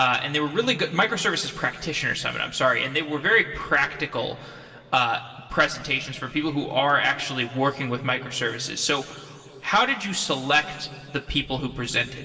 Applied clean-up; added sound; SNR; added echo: none; none; none; reverberation time 2.5 s.